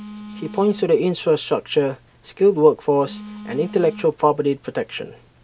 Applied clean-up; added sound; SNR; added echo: none; Telephone; 19 dB; none.